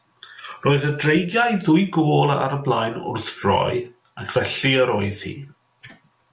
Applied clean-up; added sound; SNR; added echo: none; none; none; none.